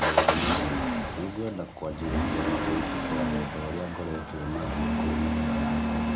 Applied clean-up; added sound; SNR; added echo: none; Engine starting / Accelerating, revving, vroom / Motor vehicle (road); -5 dB; reverberation time 0.2 s.